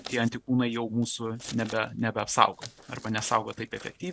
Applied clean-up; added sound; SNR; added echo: none; Scissors; 19 dB; none.